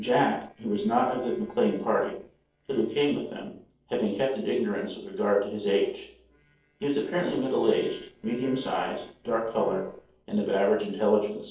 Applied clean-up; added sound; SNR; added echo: neural separator model SepFormer DNS4.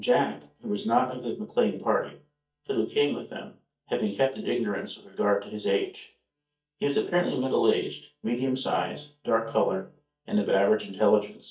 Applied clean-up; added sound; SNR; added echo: neural mask model DeepFilterNet 3.